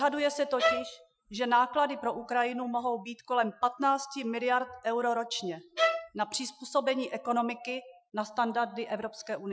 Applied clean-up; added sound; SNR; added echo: classical method Wiener filter.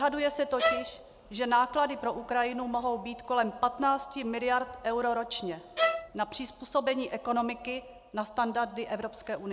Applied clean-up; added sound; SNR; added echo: none; Bowed string instrument; 1 dB; none.